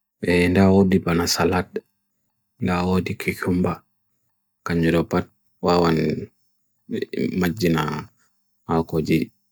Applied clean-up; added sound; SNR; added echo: neural mask model DeepFilterNet 3.